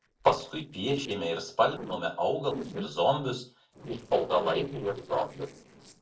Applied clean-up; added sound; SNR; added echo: neural separator model SepFormer DNS4.